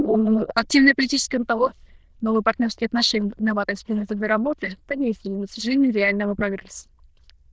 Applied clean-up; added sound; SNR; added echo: neural diffusion model UNIVERSE++.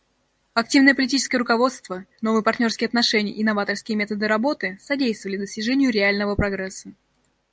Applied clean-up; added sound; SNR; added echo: none; none; none; none.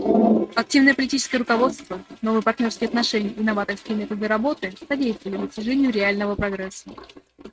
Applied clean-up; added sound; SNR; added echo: neural mask model RNNoise.